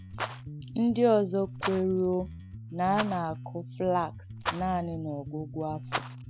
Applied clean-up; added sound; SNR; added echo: none; Bass guitar + Rattle; 9 dB; none.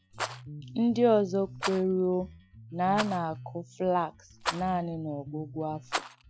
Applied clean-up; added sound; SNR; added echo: classical method log-MMSE.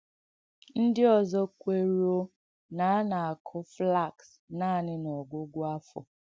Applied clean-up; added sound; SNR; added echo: none; none; none; none.